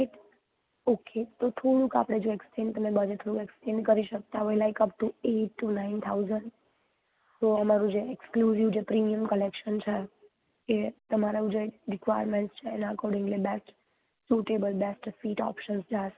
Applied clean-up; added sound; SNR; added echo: none; none; none; none.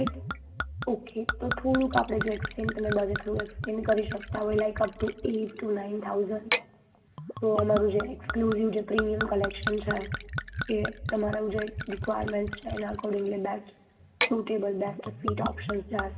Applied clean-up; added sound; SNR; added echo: none; Gurgling / Chink, clink / Liquid; 6 dB; reverberation time 1.0 s.